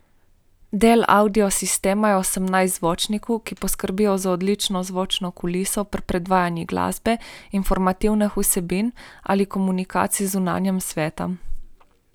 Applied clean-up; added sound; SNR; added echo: none; none; none; none.